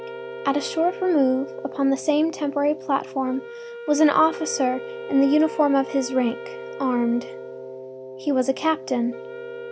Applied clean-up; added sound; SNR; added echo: none; Wind instrument, woodwind instrument + Wind instrument, woodwind instrument; 12 dB; none.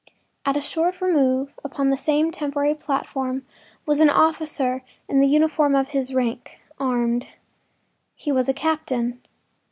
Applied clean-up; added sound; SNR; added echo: none; none; none; none.